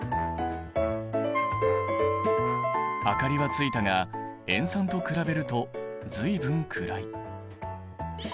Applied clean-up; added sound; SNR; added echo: none; Wind instrument, woodwind instrument; 3 dB; none.